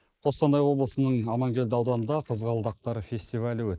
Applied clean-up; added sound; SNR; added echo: neural mask model Resemble Enhance denoiser.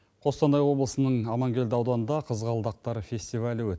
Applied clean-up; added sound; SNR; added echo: none; none; none; none.